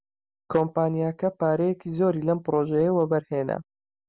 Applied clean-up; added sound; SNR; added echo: none; none; none; none.